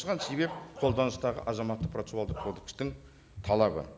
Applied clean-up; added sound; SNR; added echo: none; Bark; 16 dB; none.